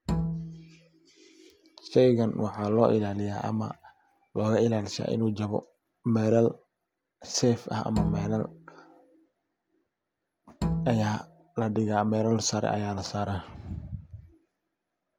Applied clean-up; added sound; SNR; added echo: none; Bowed string instrument; 5 dB; none.